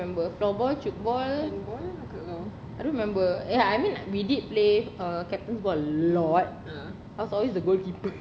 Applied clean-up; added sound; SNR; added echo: none; none; none; none.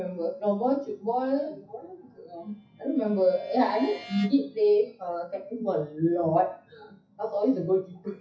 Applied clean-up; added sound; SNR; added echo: classical method WPE with log-MMSE.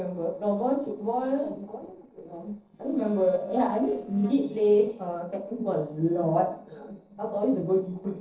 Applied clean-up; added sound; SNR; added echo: neural separator model SepFormer DNS4.